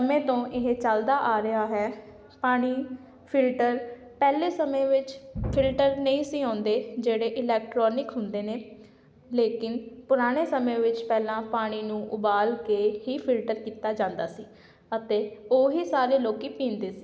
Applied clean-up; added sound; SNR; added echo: none; none; none; none.